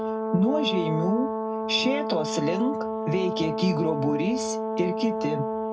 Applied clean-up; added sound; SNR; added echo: none; Brass instrument; 2 dB; reverberation time 0.4 s.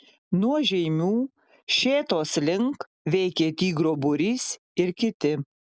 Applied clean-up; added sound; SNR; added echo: none; none; none; none.